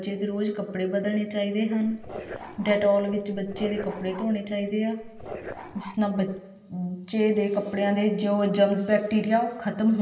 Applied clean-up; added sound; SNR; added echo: none; Dog; 15 dB; reverberation time 1.6 s.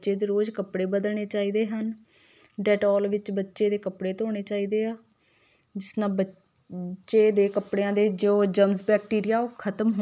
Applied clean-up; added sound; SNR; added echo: none; none; none; none.